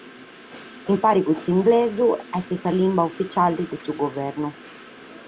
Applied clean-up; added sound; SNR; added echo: none; Train; 19 dB; none.